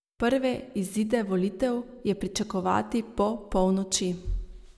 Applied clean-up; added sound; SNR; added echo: none; none; none; none.